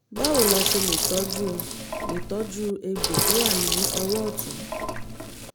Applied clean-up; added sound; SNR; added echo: none; Sink (filling or washing); -2 dB; none.